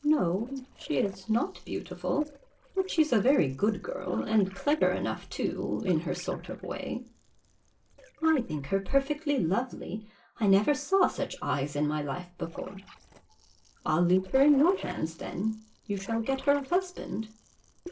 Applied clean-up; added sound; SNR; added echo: neural separator model SepFormer DNS4.